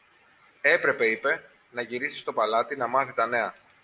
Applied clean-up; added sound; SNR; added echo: none; none; none; none.